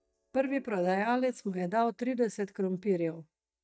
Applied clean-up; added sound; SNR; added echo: neural mask model DeepFilterNet 3.